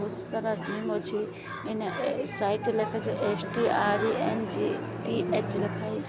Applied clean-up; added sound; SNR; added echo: none; Drum; 7 dB; none.